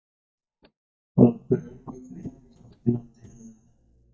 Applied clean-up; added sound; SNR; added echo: neural mask model DeepFilterNet 3.